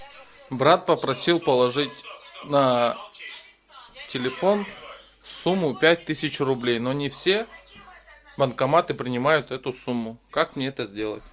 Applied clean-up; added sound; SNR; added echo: none; none; none; none.